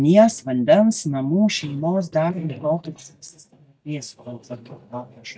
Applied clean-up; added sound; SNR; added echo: neural mask model DeepFilterNet 3.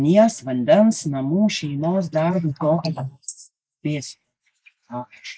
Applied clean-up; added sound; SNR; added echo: neural mask model Resemble Enhance denoiser.